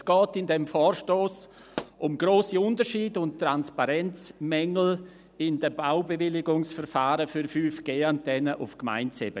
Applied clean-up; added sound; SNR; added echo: none; Explosion; 16 dB; none.